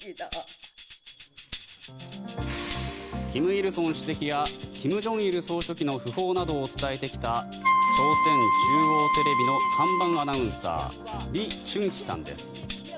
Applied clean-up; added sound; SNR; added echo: none; Wind instrument, woodwind instrument + Tambourine; -4 dB; none.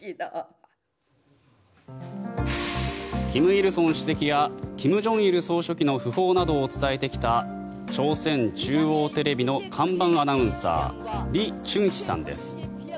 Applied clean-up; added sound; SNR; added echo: none; none; none; none.